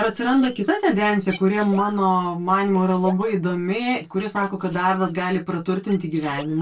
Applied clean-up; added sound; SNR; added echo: neural separator model SepFormer DNS4.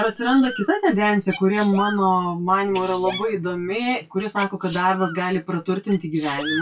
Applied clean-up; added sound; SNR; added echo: classical method WPE with log-MMSE.